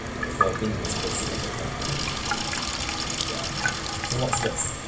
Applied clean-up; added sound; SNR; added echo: none; Sink (filling or washing) / Water tap, faucet; -4 dB; reverberation time 2.4 s.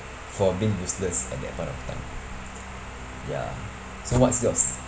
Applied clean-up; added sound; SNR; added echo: none; none; none; none.